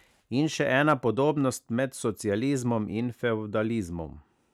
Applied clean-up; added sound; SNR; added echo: none; none; none; none.